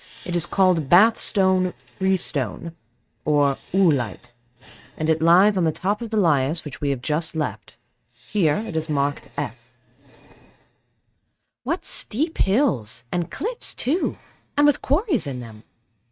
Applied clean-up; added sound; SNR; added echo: neural mask model RNNoise.